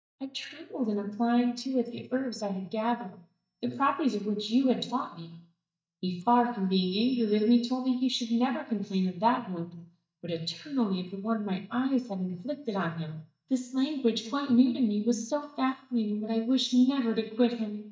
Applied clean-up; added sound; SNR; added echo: neural mask model DeepFilterNet 3.